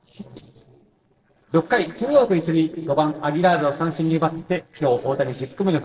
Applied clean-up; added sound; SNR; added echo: neural separator model SepFormer DNS4.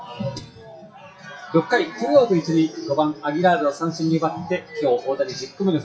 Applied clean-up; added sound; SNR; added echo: classical method WPE with log-MMSE.